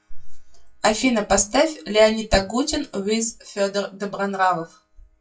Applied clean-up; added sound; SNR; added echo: classical method WPE with log-MMSE.